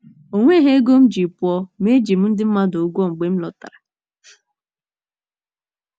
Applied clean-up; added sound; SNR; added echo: none; none; none; none.